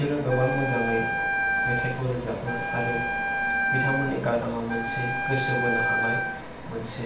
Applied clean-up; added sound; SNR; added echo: none; Wind instrument, woodwind instrument; 0 dB; reverberation time 0.5 s.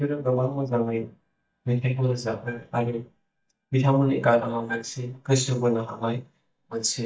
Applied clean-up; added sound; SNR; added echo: neural mask model DeepFilterNet 3.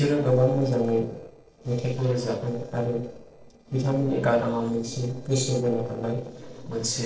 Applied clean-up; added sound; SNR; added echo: neural separator model SepFormer DNS4.